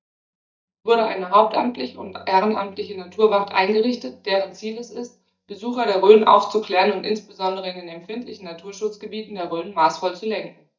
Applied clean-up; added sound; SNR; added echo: neural mask model DeepFilterNet 3.